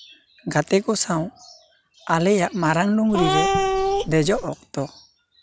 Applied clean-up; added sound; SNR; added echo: none; Cat; -1 dB; none.